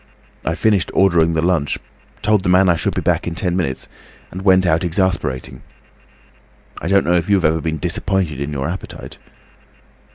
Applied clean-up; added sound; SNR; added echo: none; Crack; 19 dB; none.